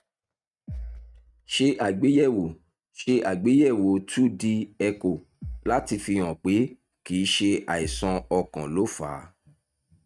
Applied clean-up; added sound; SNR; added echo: neural mask model RNNoise.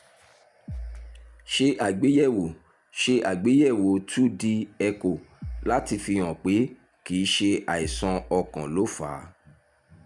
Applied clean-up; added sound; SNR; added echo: none; Bass drum; 15 dB; none.